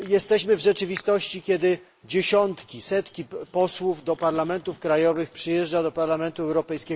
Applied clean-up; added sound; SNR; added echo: neural mask model Resemble Enhance denoiser.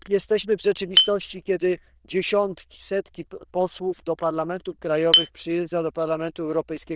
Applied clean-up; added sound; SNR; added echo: neural diffusion model UNIVERSE++.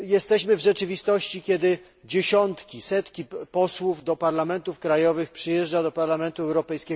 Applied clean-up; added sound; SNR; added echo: none; none; none; none.